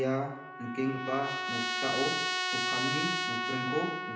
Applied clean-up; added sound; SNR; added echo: none; Trumpet; -1 dB; reverberation time 0.8 s.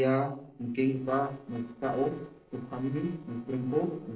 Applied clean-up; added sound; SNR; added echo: neural separator model SepFormer DNS4.